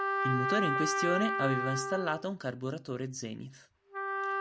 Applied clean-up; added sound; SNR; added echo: none; Trumpet; 0 dB; none.